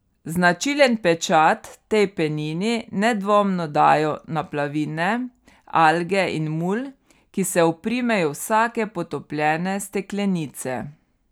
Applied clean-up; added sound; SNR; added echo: none; none; none; none.